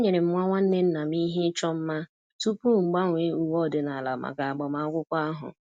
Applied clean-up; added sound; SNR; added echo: none; none; none; none.